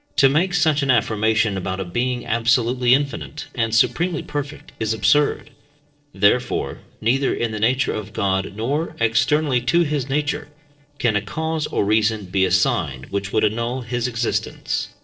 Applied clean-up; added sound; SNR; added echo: neural separator model SepFormer DNS4.